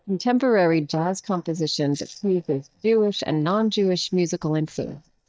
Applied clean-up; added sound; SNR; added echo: neural mask model DeepFilterNet 3.